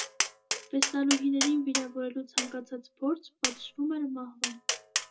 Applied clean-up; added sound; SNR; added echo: none; Tap; 2 dB; reverberation time 0.2 s.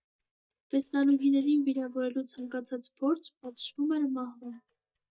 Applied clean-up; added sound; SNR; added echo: neural mask model DeepFilterNet 3.